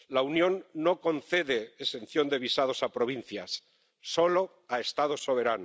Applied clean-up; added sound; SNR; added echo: none; none; none; none.